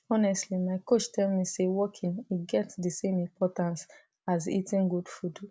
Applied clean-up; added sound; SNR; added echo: none; none; none; none.